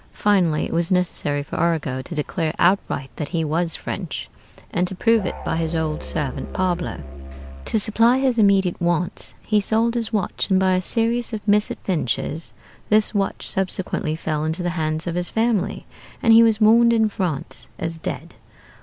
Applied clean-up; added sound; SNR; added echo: none; Musical instrument; 12 dB; none.